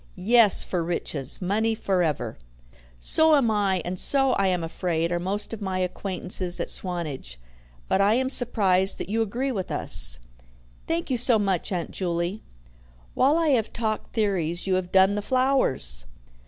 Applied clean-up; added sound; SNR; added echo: none; none; none; none.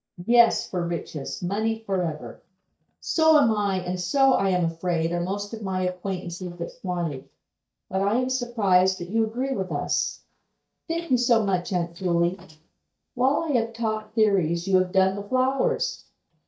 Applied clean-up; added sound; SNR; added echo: neural mask model DeepFilterNet 3.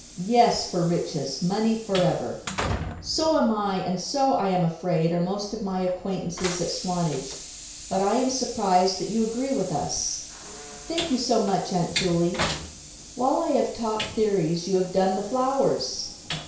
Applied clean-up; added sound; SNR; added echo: none; Train; 12 dB; reverberation time 0.6 s.